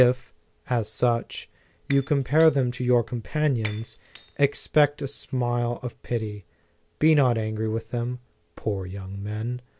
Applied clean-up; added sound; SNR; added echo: none; Shatter; 19 dB; none.